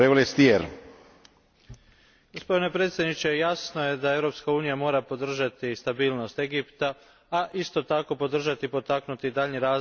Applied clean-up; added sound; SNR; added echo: none; none; none; none.